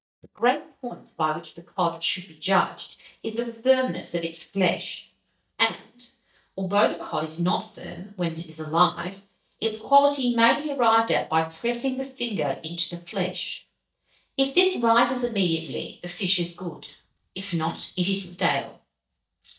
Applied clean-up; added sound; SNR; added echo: neural mask model DeepFilterNet 3.